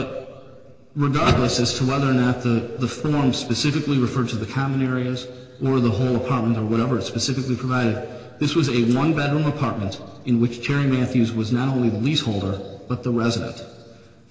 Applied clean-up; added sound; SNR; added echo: none; none; none; reverberation time 1.9 s.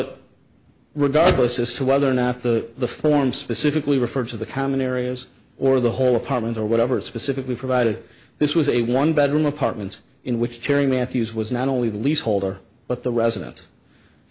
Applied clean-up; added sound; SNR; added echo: none; none; none; none.